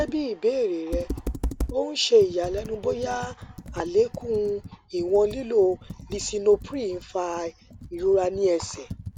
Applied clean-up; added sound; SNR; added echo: none; Computer keyboard; 12 dB; none.